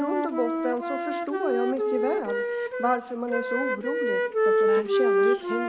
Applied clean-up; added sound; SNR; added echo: none; Wind instrument, woodwind instrument; -5 dB; none.